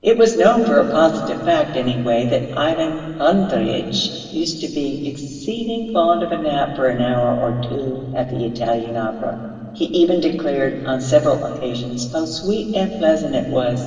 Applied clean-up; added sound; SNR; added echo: neural separator model SepFormer DNS4.